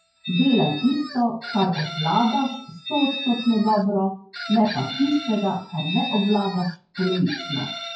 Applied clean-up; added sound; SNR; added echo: classical method WPE with log-MMSE.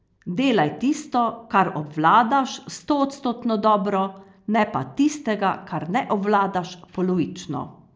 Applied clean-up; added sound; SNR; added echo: none; none; none; none.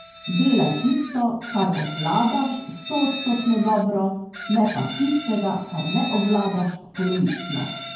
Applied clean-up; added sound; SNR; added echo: none; Chicken, rooster; 11 dB; reverberation time 0.9 s.